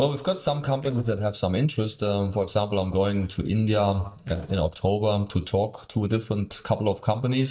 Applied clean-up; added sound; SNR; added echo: neural mask model DeepFilterNet 3.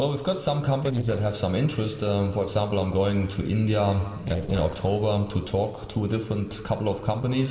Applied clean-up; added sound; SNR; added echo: neural separator model SepFormer DNS4.